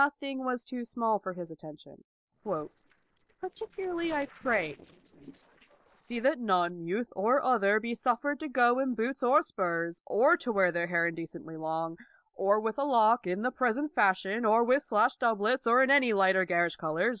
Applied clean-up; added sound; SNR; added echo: neural separator model SepFormer DNS4.